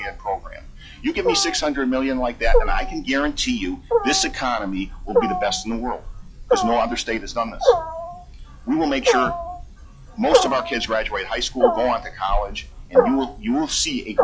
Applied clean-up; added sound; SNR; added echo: classical method log-MMSE.